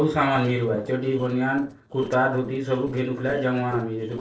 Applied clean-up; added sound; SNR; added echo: neural separator model SepFormer DNS4.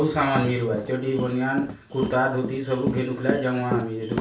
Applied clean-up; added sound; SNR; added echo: none; Run; 7 dB; reverberation time 0.3 s.